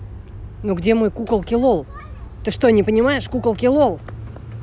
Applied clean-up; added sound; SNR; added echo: none; none; none; none.